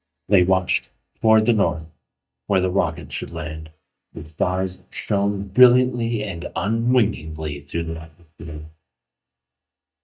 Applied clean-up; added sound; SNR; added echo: neural mask model DeepFilterNet 3.